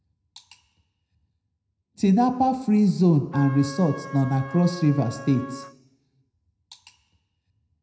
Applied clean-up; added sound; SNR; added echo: none; Trumpet; 15 dB; reverberation time 0.8 s.